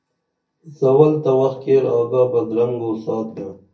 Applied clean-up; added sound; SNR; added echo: none; none; none; reverberation time 0.3 s.